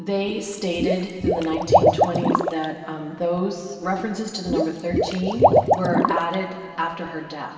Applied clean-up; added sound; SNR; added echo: none; Liquid; -3 dB; reverberation time 2.4 s.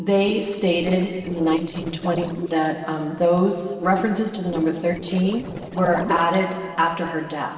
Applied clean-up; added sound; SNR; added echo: neural separator model SepFormer DNS4.